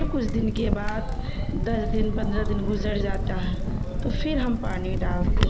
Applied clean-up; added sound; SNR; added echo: none; Crackle; -4 dB; none.